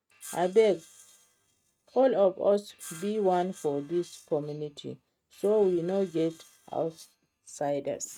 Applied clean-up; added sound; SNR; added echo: neural mask model RNNoise.